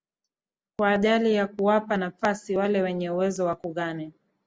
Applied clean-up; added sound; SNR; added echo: none; none; none; none.